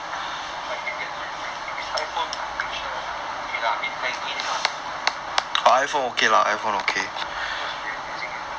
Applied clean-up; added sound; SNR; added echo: none; none; none; none.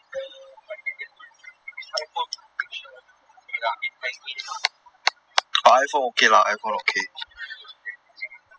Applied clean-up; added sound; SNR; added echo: classical method spectral subtraction.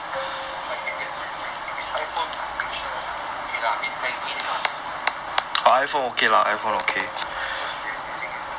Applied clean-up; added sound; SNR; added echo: none; Piano; 19 dB; none.